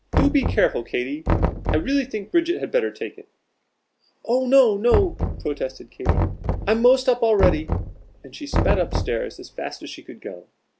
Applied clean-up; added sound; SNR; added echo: none; Knock; 3 dB; none.